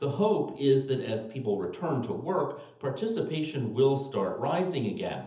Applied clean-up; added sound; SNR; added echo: none; none; none; reverberation time 0.7 s.